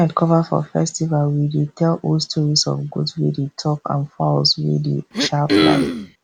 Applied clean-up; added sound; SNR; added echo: none; Cough; -1 dB; none.